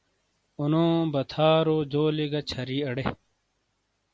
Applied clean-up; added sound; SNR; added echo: none; none; none; none.